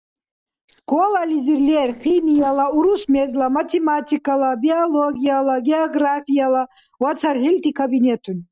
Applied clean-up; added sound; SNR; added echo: neural separator model SepFormer DNS4.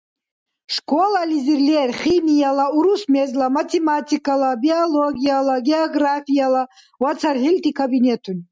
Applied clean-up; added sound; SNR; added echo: none; none; none; none.